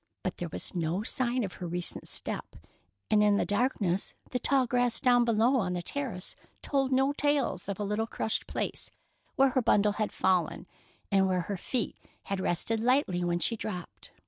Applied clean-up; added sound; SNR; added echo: none; none; none; none.